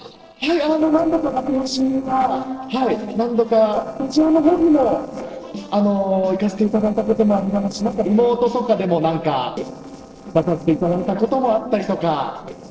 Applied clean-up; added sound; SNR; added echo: neural separator model SepFormer DNS4.